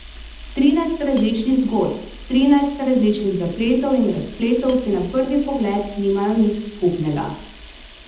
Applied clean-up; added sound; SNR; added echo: none; Camera; 18 dB; reverberation time 0.8 s.